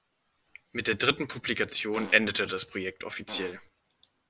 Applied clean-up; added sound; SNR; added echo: none; Fart; 14 dB; none.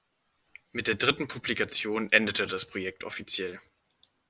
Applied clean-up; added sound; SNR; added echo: none; none; none; none.